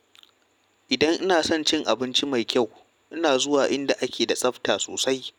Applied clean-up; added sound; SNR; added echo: none; none; none; none.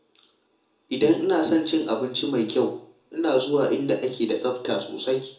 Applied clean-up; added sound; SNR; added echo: none; none; none; reverberation time 0.6 s.